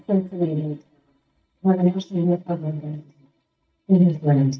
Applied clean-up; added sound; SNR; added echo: neural mask model DeepFilterNet 3.